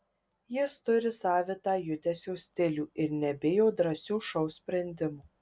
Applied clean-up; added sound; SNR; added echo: none; none; none; none.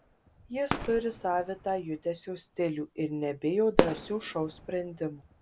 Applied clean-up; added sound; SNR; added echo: none; Fireworks; 5 dB; none.